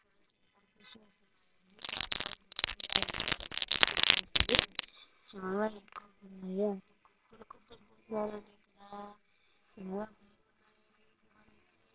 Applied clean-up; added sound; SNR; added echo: neural separator model SepFormer WHAMR!.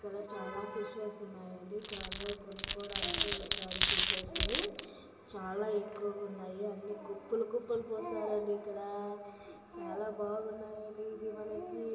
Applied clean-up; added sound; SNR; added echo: none; Glass; -3 dB; reverberation time 2.5 s.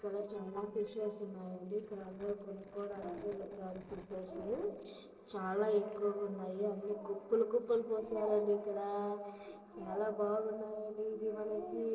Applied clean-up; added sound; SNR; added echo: neural separator model SepFormer DNS4.